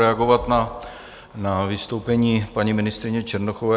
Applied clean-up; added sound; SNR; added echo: none; none; none; none.